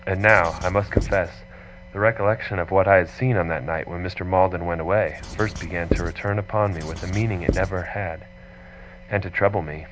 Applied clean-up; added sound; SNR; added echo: none; Writing; 7 dB; none.